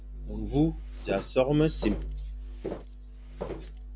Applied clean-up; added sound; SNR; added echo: none; Walk, footsteps; 12 dB; none.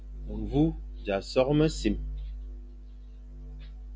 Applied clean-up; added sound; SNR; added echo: none; none; none; none.